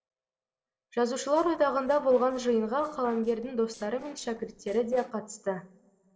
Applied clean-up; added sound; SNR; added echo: neural separator model SepFormer DNS4.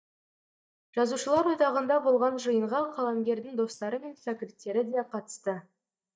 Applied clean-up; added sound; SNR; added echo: neural mask model DeepFilterNet 3.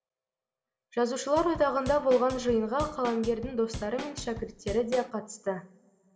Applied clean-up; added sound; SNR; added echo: none; Drum / Drum kit; 12 dB; reverberation time 1.0 s.